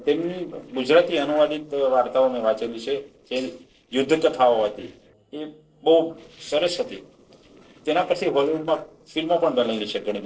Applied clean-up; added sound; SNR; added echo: neural separator model SepFormer DNS4.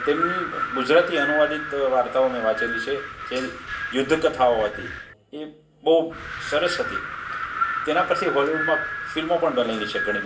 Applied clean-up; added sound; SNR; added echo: none; Wind; 6 dB; reverberation time 0.2 s.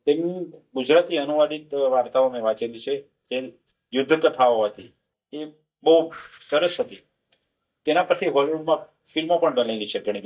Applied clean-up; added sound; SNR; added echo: neural mask model DeepFilterNet 3.